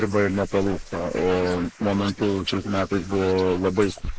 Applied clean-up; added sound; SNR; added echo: neural mask model Resemble Enhance denoiser.